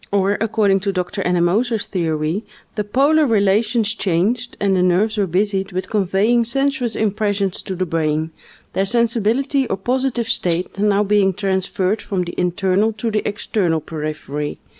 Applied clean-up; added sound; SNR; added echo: none; Rattle (instrument); 7 dB; none.